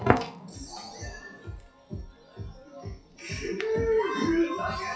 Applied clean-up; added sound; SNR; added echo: classical method WPE with log-MMSE.